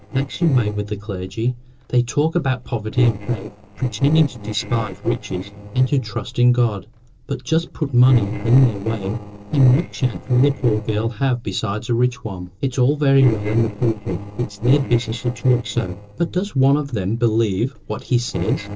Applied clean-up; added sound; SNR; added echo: neural separator model SepFormer DNS4.